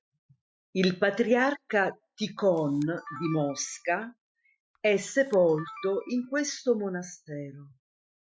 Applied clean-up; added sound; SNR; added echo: classical method spectral subtraction.